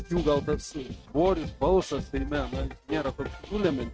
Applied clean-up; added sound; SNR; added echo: neural mask model RNNoise.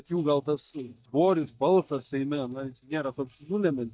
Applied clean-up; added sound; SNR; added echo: neural mask model DeepFilterNet 3.